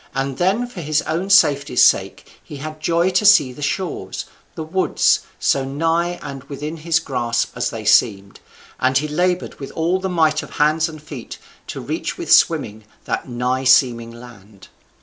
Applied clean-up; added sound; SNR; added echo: none; none; none; none.